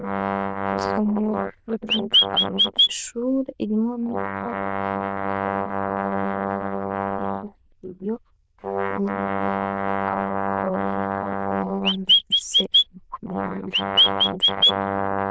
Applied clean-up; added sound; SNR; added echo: neural diffusion model UNIVERSE++.